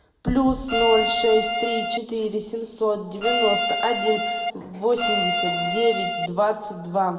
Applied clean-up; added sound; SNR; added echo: none; Bowed string instrument; 0 dB; reverberation time 1.5 s.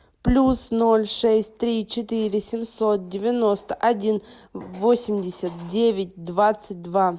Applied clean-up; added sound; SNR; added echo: none; none; none; none.